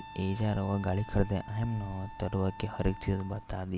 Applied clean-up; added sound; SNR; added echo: none; Wind instrument, woodwind instrument; 16 dB; none.